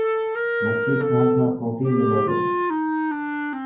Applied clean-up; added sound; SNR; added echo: none; Wind instrument, woodwind instrument; -2 dB; reverberation time 0.9 s.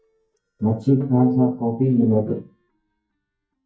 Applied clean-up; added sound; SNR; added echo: neural mask model DeepFilterNet 3.